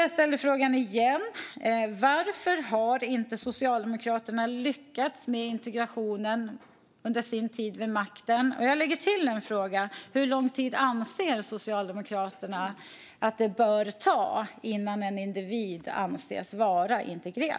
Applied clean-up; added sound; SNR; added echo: none; none; none; none.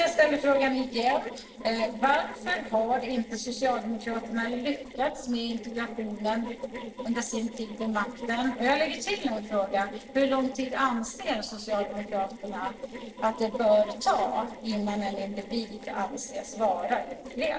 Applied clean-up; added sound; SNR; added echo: neural separator model SepFormer DNS4.